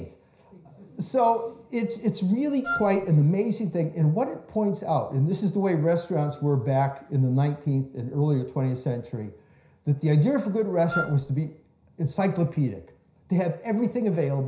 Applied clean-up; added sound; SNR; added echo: none; Wind instrument, woodwind instrument; 8 dB; reverberation time 0.5 s.